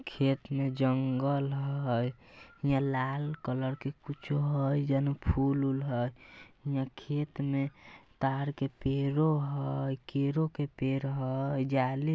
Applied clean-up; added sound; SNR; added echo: none; none; none; none.